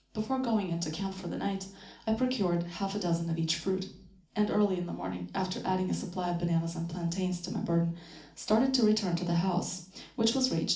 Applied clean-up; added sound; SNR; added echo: none; none; none; reverberation time 0.4 s.